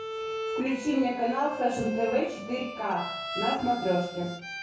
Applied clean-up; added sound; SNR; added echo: none; Bowed string instrument; 7 dB; reverberation time 0.6 s.